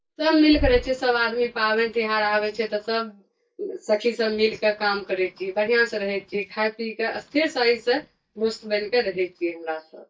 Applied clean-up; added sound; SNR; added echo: neural mask model DeepFilterNet 3.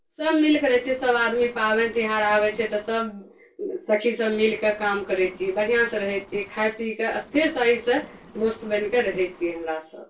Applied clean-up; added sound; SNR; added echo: neural separator model SepFormer DNS4.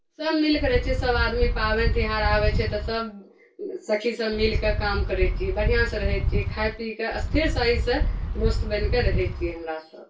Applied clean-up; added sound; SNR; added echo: none; Wind; -1 dB; reverberation time 0.2 s.